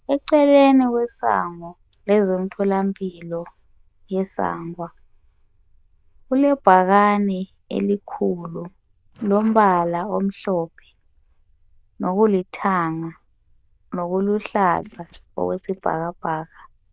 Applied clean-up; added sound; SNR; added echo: neural diffusion model UNIVERSE++.